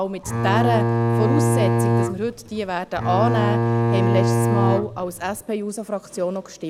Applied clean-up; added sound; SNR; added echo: none; Bowed string instrument; -5 dB; none.